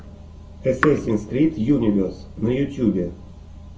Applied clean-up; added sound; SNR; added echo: none; Raindrop / Drip; 8 dB; reverberation time 0.2 s.